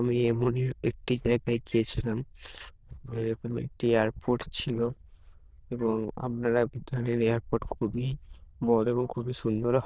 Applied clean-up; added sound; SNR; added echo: neural diffusion model UNIVERSE++.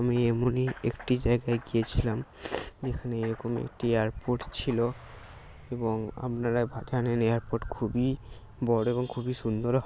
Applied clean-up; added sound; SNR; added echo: none; none; none; none.